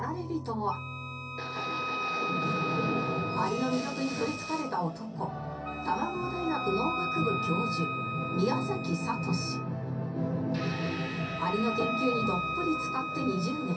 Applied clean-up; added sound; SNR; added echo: none; Wind instrument, woodwind instrument; 5 dB; reverberation time 0.3 s.